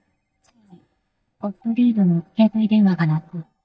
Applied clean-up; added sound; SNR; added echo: neural mask model DeepFilterNet 3.